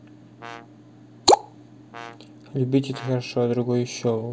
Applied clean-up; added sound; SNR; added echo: none; Brass instrument; 19 dB; none.